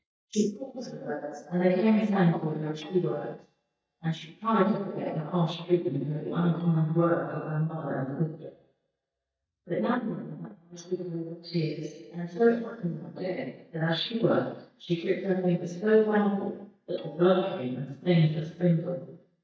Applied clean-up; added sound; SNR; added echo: neural mask model DeepFilterNet 3.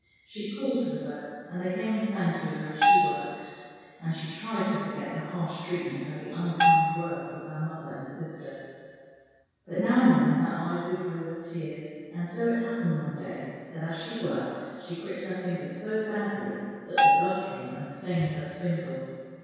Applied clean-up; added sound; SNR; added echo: none; Bell; -4 dB; reverberation time 2.0 s.